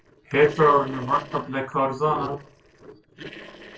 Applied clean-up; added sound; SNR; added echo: neural separator model SepFormer DNS4.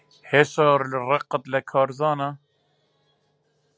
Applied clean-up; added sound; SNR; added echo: none; none; none; none.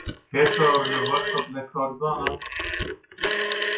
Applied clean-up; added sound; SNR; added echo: classical method WPE with log-MMSE.